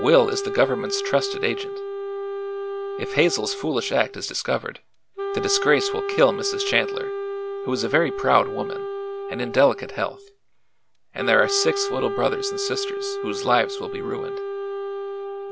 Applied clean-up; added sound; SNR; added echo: none; Wind instrument, woodwind instrument; 5 dB; none.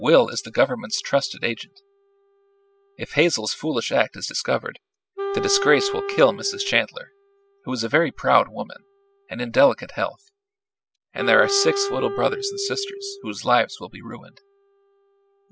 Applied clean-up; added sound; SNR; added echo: classical method spectral subtraction.